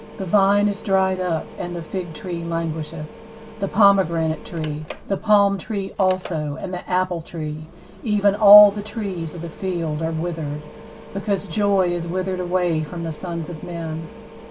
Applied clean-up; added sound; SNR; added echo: none; Mechanical fan; 18 dB; none.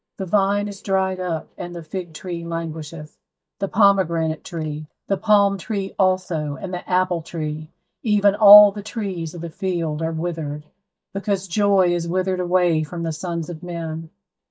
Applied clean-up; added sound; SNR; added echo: neural mask model DeepFilterNet 3.